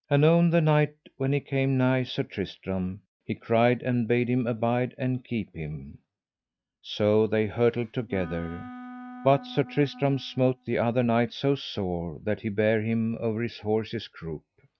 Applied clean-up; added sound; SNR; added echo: neural mask model RNNoise.